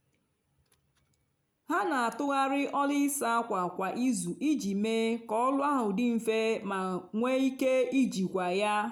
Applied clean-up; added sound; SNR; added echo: none; none; none; none.